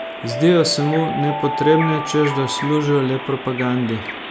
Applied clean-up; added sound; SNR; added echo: none; Alarm + Bird vocalization, bird call, bird song; 7 dB; none.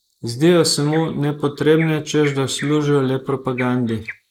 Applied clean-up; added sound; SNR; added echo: neural mask model Resemble Enhance denoiser.